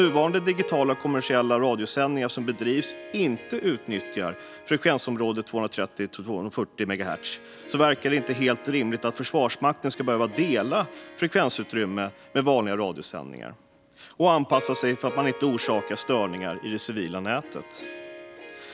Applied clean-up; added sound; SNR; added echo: none; Harp; 15 dB; none.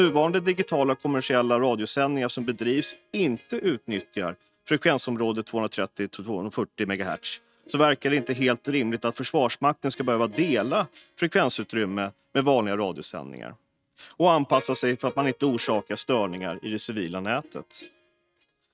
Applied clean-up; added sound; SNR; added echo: neural mask model RNNoise.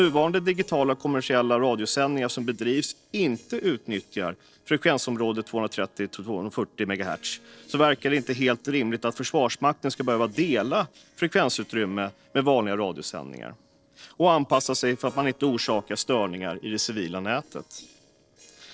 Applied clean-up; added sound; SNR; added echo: neural separator model SepFormer DNS4.